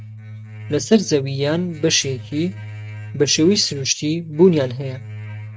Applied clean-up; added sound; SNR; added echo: neural mask model RNNoise.